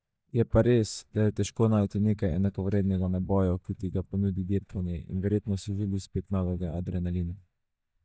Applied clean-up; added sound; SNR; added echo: neural mask model DeepFilterNet 3.